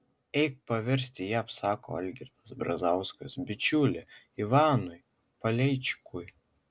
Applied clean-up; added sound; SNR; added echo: none; none; none; none.